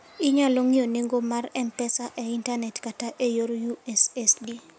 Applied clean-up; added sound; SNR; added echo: none; none; none; none.